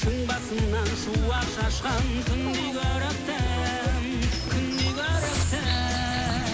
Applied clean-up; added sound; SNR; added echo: none; Bird vocalization, bird call, bird song; 9 dB; none.